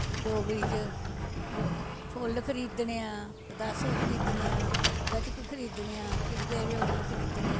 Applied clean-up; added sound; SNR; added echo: none; Sliding door; -4 dB; none.